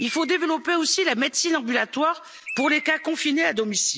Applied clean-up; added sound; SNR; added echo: none; Bird; 16 dB; none.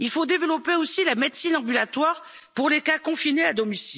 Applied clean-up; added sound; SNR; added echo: none; none; none; none.